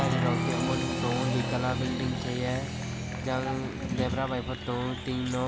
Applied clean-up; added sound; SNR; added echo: none; Applause; 0 dB; none.